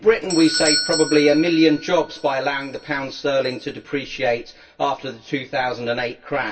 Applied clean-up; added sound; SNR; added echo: none; Doorbell; 10 dB; reverberation time 0.2 s.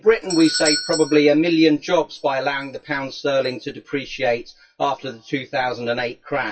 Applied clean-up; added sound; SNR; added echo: classical method WPE with log-MMSE.